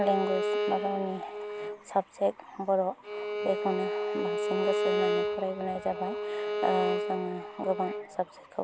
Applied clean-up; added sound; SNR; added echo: none; Bowed string instrument; 0 dB; none.